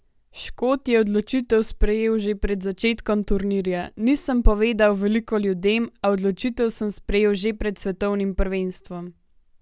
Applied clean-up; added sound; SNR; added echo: none; none; none; none.